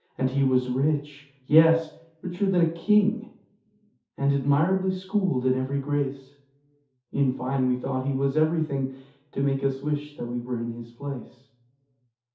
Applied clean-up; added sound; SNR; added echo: none; none; none; reverberation time 0.5 s.